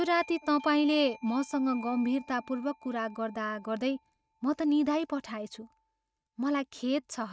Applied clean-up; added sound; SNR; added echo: neural mask model RNNoise.